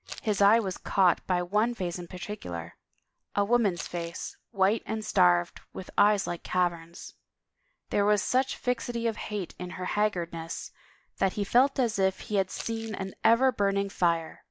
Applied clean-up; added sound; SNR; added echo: none; Crumpling, crinkling; 17 dB; none.